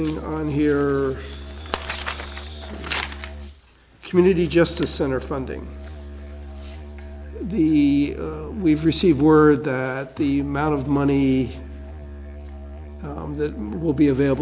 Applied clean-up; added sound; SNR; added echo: none; Musical instrument; 14 dB; none.